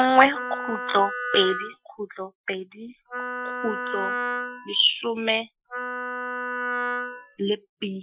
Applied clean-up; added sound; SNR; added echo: classical method Wiener filter.